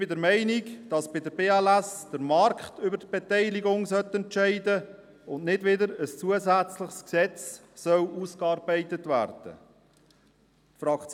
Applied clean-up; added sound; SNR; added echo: none; none; none; none.